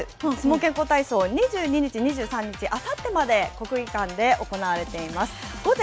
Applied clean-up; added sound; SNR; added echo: none; none; none; none.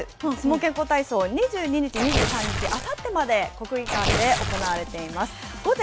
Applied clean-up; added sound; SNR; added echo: none; Tearing; 2 dB; none.